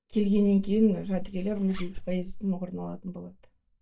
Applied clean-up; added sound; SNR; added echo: neural mask model DeepFilterNet 3.